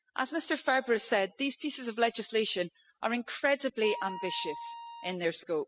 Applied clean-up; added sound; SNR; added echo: classical method spectral subtraction.